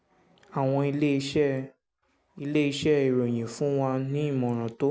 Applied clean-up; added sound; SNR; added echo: none; none; none; none.